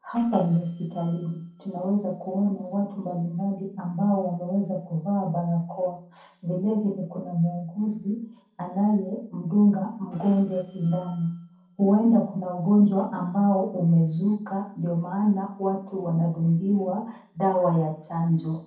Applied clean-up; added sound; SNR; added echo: neural separator model SepFormer DNS4.